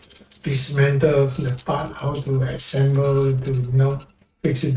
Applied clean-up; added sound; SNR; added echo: neural mask model RNNoise.